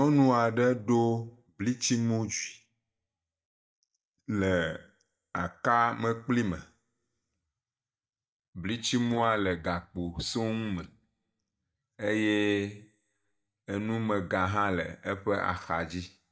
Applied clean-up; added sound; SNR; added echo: neural mask model DeepFilterNet 3.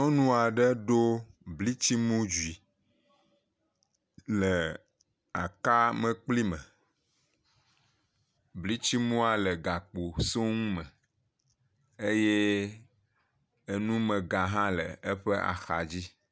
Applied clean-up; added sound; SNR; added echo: none; none; none; none.